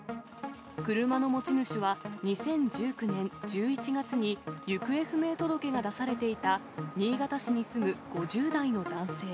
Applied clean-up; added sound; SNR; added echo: none; none; none; none.